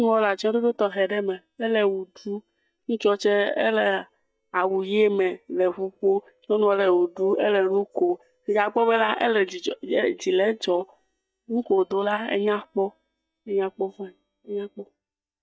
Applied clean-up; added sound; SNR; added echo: neural mask model DeepFilterNet 3.